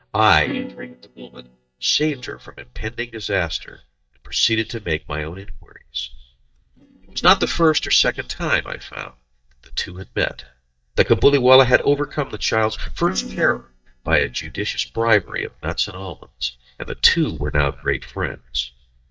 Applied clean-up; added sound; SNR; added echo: neural mask model DeepFilterNet 3.